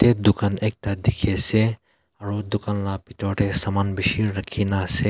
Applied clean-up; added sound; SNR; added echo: none; none; none; none.